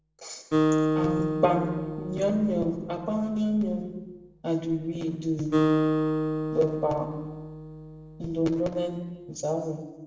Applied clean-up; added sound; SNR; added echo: none; Acoustic guitar; 1 dB; reverberation time 1.1 s.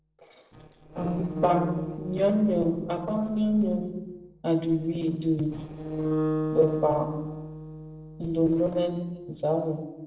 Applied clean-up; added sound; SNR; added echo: neural separator model SepFormer DNS4.